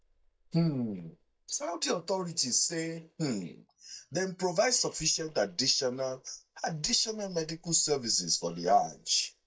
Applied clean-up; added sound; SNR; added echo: neural mask model DeepFilterNet 3.